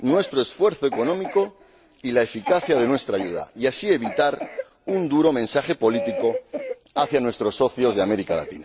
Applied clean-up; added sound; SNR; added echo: none; Cough; 11 dB; none.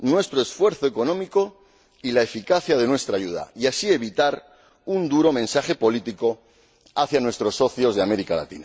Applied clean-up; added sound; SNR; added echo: none; none; none; none.